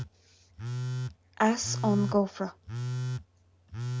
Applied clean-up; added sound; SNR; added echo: none; Telephone; 4 dB; none.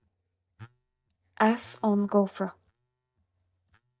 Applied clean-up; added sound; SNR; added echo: neural mask model DeepFilterNet 3.